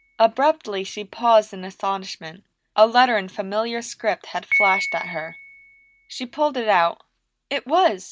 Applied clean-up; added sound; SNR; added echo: none; Piano; 10 dB; none.